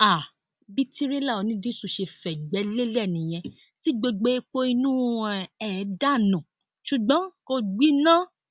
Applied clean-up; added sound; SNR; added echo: none; none; none; none.